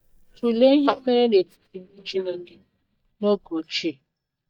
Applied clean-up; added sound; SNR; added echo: neural mask model DeepFilterNet 3.